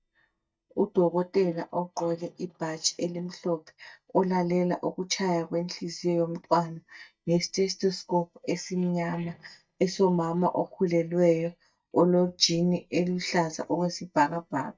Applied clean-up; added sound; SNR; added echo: neural mask model DeepFilterNet 3.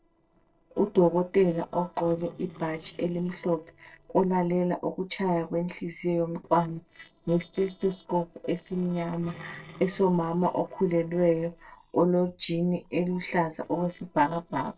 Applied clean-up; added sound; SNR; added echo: neural separator model SepFormer DNS4.